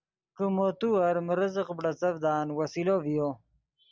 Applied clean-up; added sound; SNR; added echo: none; none; none; none.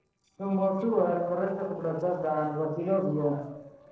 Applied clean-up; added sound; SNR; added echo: neural separator model SepFormer DNS4.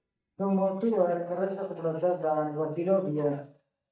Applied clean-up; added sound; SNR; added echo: neural mask model DeepFilterNet 3.